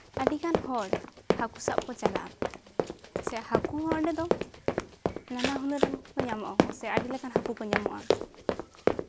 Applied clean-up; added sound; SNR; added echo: none; Run; -4 dB; none.